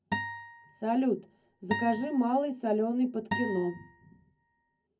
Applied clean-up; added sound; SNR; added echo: none; Acoustic guitar; 8 dB; reverberation time 0.3 s.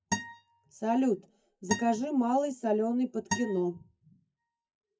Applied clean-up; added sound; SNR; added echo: classical method WPE with log-MMSE.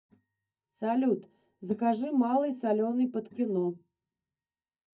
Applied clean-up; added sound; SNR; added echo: neural mask model DeepFilterNet 3.